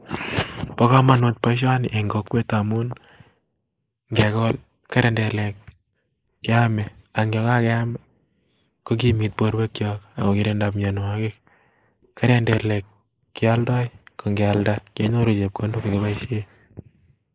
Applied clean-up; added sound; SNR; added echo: neural mask model Resemble Enhance denoiser.